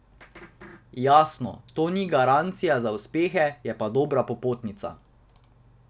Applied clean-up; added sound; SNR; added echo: none; none; none; none.